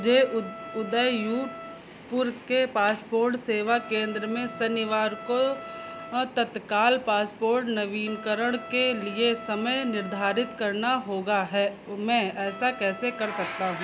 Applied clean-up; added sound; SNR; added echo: none; Trumpet; 16 dB; none.